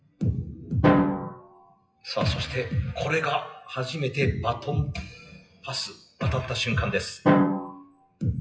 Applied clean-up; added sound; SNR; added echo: classical method WPE with log-MMSE.